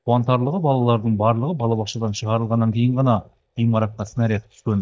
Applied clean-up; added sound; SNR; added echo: neural mask model DeepFilterNet 3.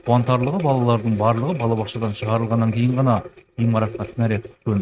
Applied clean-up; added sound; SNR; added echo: neural mask model RNNoise.